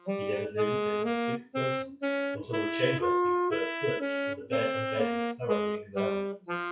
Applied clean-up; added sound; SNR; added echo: classical method WPE with log-MMSE.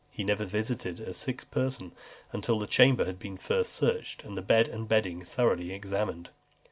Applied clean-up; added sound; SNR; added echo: none; none; none; none.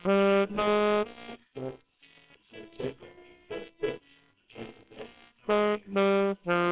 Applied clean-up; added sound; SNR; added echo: neural separator model SepFormer WHAMR!.